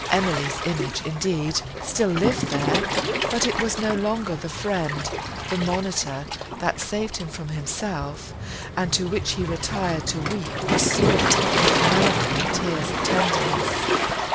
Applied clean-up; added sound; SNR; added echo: none; Waves, surf; -1 dB; none.